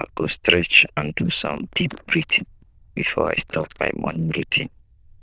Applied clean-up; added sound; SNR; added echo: neural diffusion model UNIVERSE++.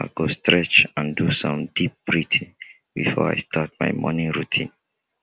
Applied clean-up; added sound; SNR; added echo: none; none; none; none.